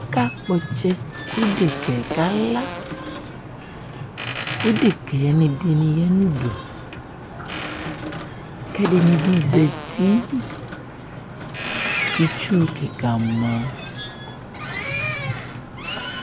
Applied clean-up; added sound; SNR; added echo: none; Boat, Water vehicle + Fart; 7 dB; none.